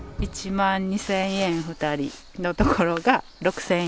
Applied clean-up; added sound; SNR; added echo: none; Thump, thud; 13 dB; none.